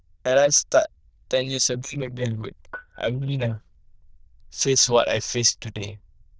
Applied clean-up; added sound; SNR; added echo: neural diffusion model UNIVERSE++.